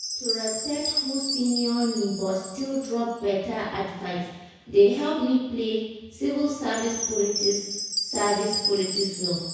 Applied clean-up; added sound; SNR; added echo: none; Chime; 6 dB; reverberation time 1.0 s.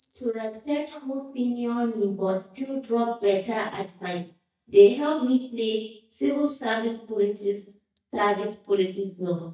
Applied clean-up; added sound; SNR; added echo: neural mask model DeepFilterNet 3.